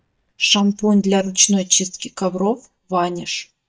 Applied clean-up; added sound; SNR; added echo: neural mask model DeepFilterNet 3.